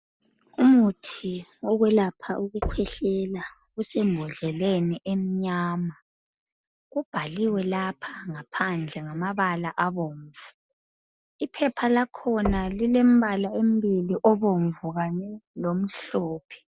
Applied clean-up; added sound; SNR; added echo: none; Knock; 13 dB; none.